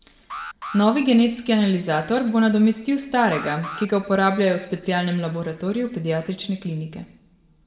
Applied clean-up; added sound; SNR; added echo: none; Alarm; 16 dB; reverberation time 0.9 s.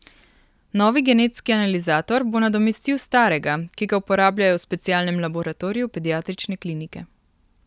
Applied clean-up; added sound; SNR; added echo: none; none; none; none.